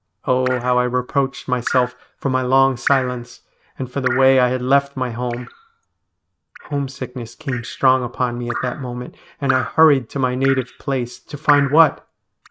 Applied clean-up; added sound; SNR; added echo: neural mask model RNNoise.